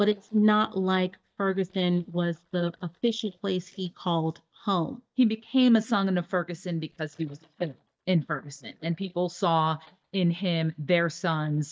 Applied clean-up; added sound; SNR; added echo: neural mask model DeepFilterNet 3.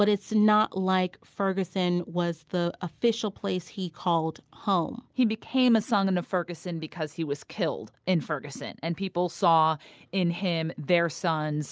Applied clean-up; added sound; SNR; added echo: none; none; none; none.